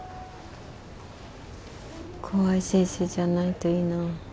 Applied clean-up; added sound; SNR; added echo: none; none; none; none.